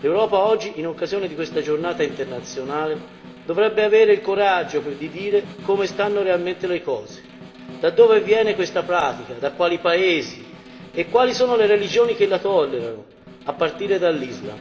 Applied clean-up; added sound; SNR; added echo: none; Snare drum; 19 dB; reverberation time 1.0 s.